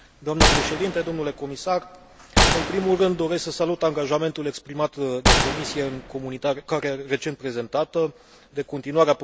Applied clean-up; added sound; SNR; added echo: none; Gunshot, gunfire; -1 dB; none.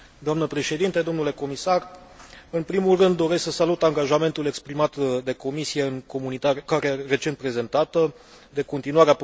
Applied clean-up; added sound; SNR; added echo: none; none; none; none.